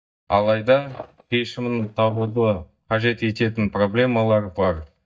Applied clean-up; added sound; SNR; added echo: neural mask model DeepFilterNet 3.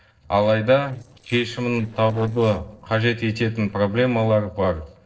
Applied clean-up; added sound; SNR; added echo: neural separator model SepFormer DNS4.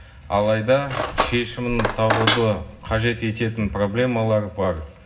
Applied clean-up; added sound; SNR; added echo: none; Cutlery, silverware; 2 dB; reverberation time 0.4 s.